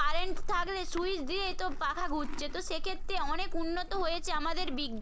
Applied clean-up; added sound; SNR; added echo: none; Livestock, farm animals, working animals; -2 dB; none.